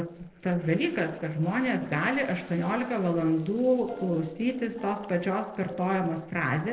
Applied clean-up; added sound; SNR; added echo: neural separator model SepFormer DNS4.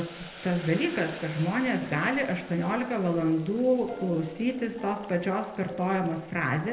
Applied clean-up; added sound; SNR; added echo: none; Boiling; 18 dB; reverberation time 0.8 s.